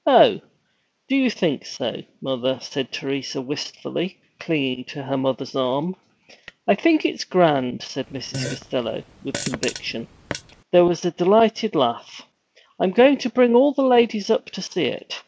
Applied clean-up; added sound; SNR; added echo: none; Fart; 11 dB; none.